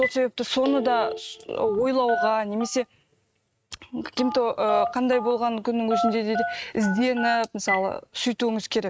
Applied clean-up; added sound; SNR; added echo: neural mask model RNNoise.